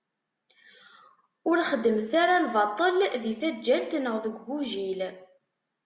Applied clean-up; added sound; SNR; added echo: none; none; none; none.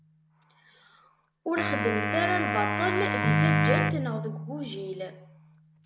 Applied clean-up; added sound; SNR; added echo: none; Wind instrument, woodwind instrument + Keyboard (musical); -3 dB; none.